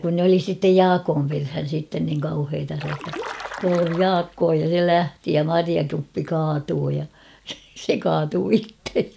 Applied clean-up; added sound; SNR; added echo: none; Stream; 12 dB; none.